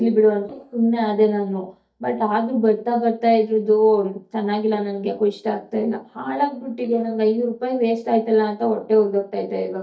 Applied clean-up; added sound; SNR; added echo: neural mask model DeepFilterNet 3.